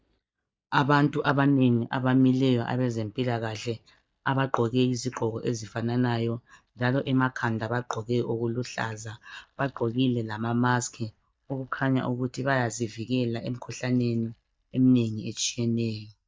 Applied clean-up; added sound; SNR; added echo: neural mask model DeepFilterNet 3.